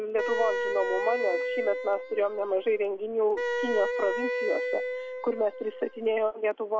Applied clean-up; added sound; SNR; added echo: none; Wind instrument, woodwind instrument; 3 dB; none.